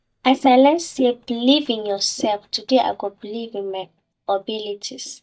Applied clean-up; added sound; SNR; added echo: neural mask model DeepFilterNet 3.